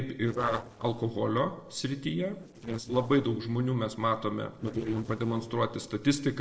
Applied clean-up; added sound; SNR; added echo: neural separator model SepFormer DNS4.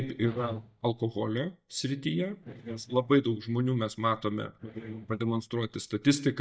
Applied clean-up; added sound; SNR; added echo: neural mask model DeepFilterNet 3.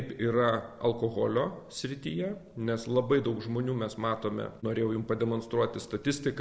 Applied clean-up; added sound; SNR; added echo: none; none; none; none.